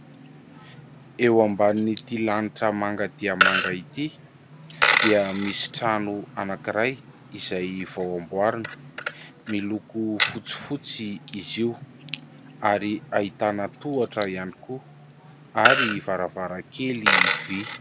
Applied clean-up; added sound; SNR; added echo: none; Coin (dropping); 3 dB; none.